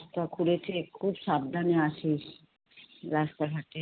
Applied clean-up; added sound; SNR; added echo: none; none; none; none.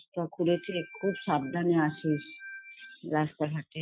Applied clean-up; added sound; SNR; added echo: classical method Wiener filter.